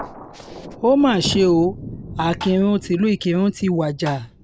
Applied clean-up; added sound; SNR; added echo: none; Thunder + Tap; 16 dB; none.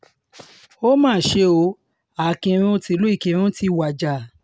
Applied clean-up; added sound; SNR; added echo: none; none; none; none.